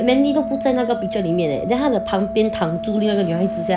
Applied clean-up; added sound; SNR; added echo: none; Organ; 6 dB; none.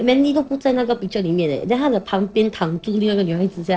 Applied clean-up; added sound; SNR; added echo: neural separator model SepFormer DNS4.